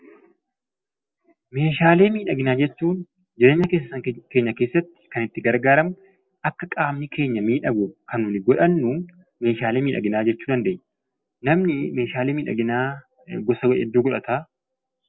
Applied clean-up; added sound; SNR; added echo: none; none; none; none.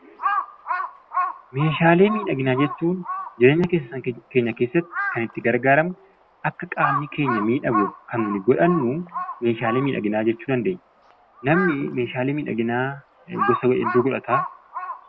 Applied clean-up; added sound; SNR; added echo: none; Crow; 8 dB; none.